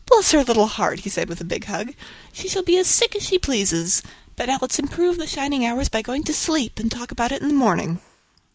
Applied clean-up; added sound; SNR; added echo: neural mask model Resemble Enhance denoiser.